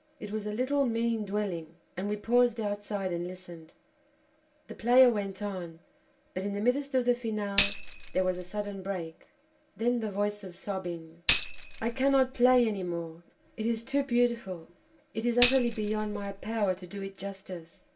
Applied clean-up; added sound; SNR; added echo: none; Tambourine; 4 dB; reverberation time 0.2 s.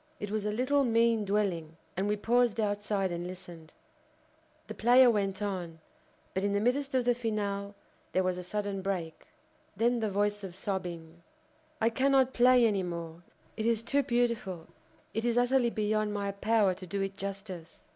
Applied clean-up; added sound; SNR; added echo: none; none; none; none.